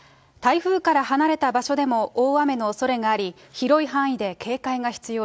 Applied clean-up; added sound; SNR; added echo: none; none; none; none.